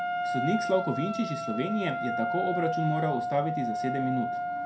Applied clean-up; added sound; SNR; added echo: none; Wind instrument, woodwind instrument; 1 dB; reverberation time 0.2 s.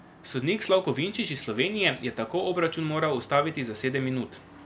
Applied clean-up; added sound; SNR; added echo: none; none; none; none.